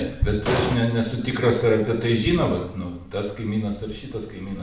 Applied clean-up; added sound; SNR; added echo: none; Explosion; 1 dB; reverberation time 0.7 s.